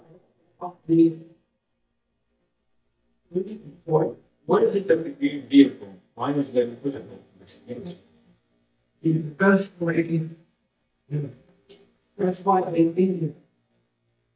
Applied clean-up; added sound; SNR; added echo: neural mask model DeepFilterNet 3.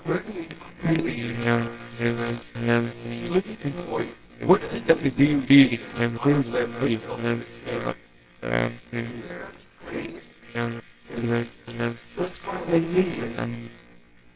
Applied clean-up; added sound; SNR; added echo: neural separator model SepFormer WHAMR!.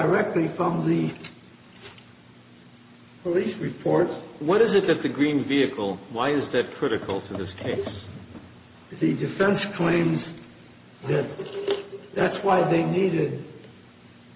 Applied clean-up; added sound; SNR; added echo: none; none; none; none.